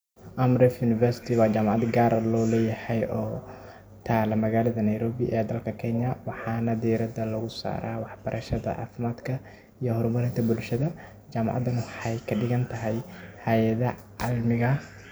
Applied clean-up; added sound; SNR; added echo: none; none; none; none.